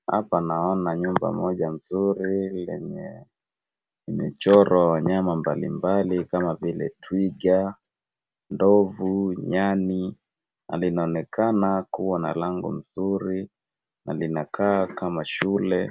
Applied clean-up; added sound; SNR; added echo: none; none; none; none.